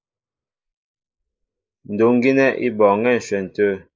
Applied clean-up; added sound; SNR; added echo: neural mask model Resemble Enhance denoiser.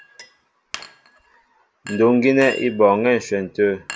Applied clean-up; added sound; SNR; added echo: none; Chink, clink; 18 dB; none.